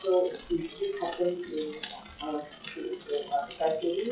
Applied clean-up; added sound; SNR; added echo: classical method WPE with log-MMSE.